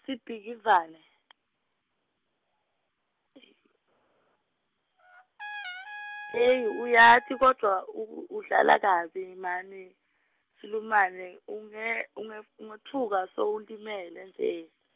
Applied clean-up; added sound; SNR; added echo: none; Trumpet; 15 dB; none.